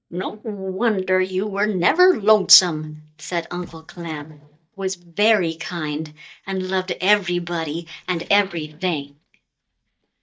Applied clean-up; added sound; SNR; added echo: neural mask model DeepFilterNet 3.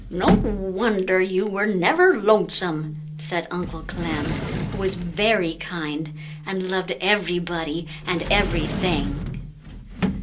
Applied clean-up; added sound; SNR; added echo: none; Sliding door; 7 dB; reverberation time 0.2 s.